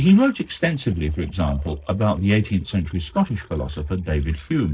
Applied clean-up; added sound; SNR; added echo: neural separator model SepFormer DNS4.